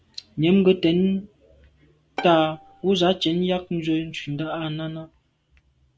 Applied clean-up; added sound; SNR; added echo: none; Bowed string instrument; 18 dB; none.